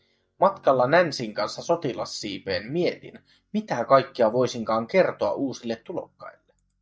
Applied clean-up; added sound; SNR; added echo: neural mask model DeepFilterNet 3.